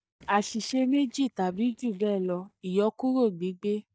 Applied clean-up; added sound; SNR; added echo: neural mask model DeepFilterNet 3.